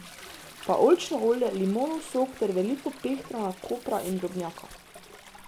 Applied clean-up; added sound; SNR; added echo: none; Toilet flush; 19 dB; none.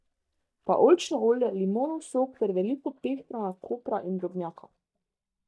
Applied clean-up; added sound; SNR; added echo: neural mask model DeepFilterNet 3.